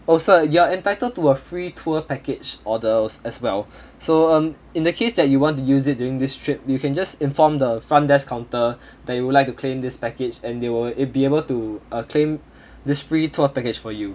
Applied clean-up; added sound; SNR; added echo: none; none; none; none.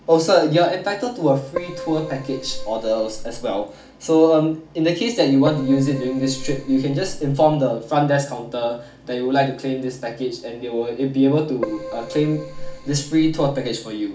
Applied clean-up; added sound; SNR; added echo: none; Keyboard (musical); 10 dB; reverberation time 0.4 s.